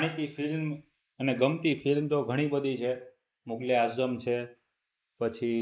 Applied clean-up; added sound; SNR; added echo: neural mask model Resemble Enhance denoiser.